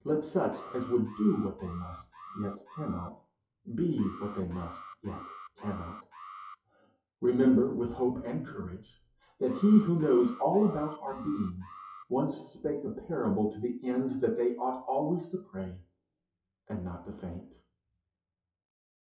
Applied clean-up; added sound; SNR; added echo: classical method WPE with log-MMSE.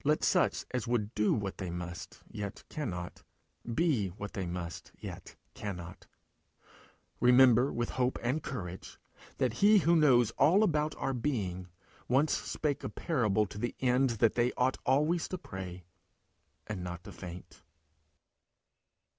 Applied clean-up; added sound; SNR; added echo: none; none; none; none.